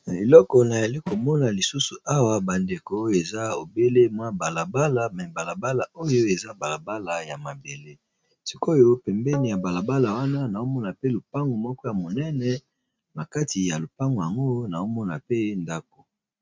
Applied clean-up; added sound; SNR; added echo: neural mask model RNNoise.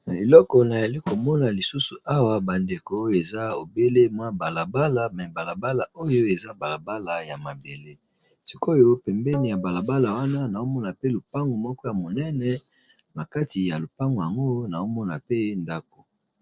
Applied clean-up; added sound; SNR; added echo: neural separator model SepFormer DNS4.